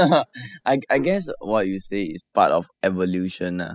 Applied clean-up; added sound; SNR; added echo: classical method spectral subtraction.